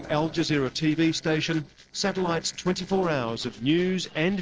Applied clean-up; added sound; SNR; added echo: neural separator model SepFormer DNS4.